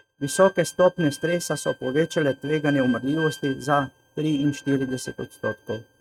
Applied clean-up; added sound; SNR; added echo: neural mask model RNNoise.